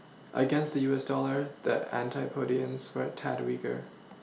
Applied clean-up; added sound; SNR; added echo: none; none; none; none.